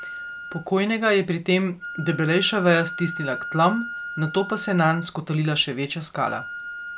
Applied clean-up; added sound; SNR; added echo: none; Wind instrument, woodwind instrument; 12 dB; none.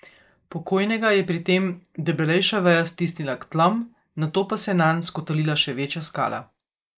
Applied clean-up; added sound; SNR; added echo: neural mask model Resemble Enhance denoiser.